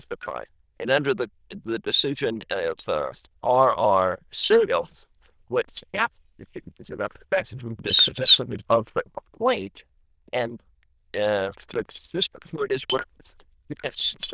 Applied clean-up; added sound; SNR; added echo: neural diffusion model UNIVERSE++.